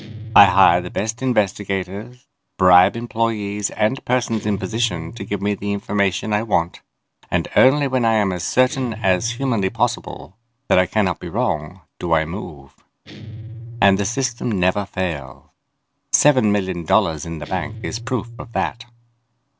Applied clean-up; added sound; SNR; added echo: none; Guitar; 18 dB; none.